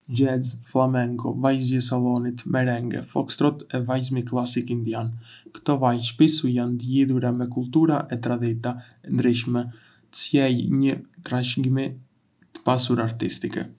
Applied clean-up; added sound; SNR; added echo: none; none; none; none.